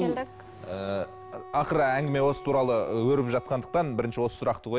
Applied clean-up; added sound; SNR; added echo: none; Wind instrument, woodwind instrument; 17 dB; none.